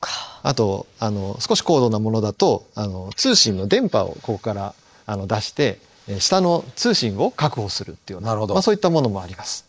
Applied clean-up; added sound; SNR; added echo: neural mask model Resemble Enhance denoiser.